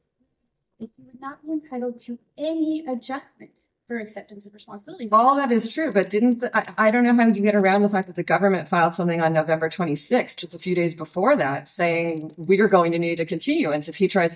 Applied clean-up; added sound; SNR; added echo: neural mask model DeepFilterNet 3.